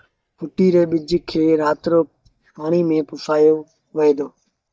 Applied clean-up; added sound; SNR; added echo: neural mask model DeepFilterNet 3.